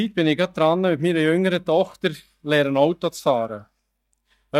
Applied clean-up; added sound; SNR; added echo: neural mask model DeepFilterNet 3.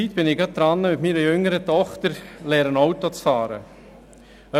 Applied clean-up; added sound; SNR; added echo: none; none; none; none.